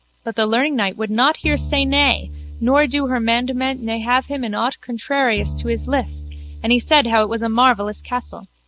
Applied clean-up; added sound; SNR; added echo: none; Bowed string instrument; 11 dB; none.